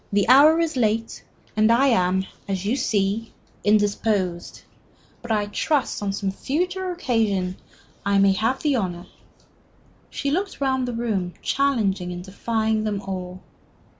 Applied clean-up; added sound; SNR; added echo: none; none; none; none.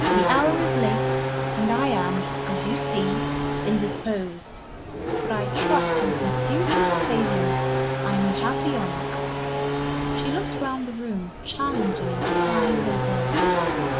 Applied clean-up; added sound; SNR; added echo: none; Race car, auto racing / Accelerating, revving, vroom; -4 dB; none.